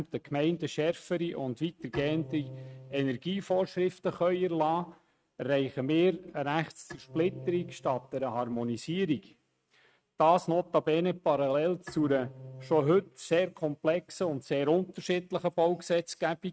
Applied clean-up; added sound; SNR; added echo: neural mask model RNNoise.